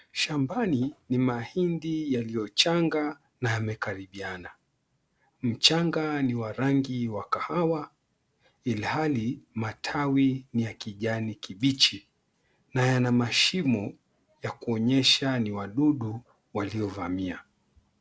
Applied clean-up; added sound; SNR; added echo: none; none; none; none.